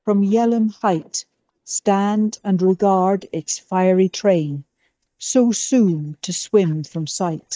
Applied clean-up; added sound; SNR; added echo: neural mask model DeepFilterNet 3.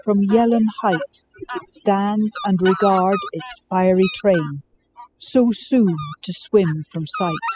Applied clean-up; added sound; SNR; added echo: classical method spectral subtraction.